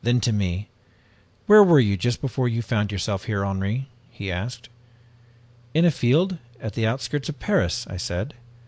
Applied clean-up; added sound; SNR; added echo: none; none; none; none.